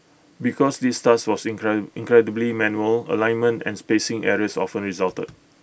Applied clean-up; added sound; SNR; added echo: none; none; none; none.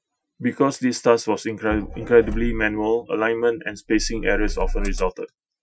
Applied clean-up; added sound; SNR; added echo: classical method Wiener filter.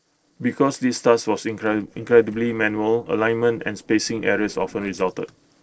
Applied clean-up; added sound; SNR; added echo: neural separator model SepFormer DNS4.